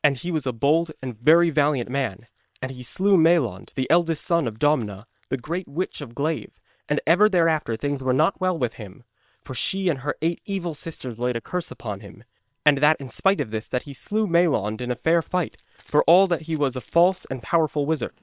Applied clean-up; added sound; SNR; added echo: neural separator model SepFormer WHAM!.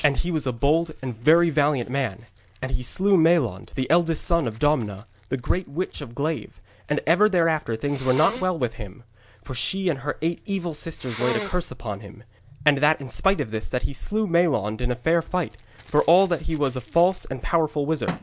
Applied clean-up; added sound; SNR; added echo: none; Sneeze; 18 dB; none.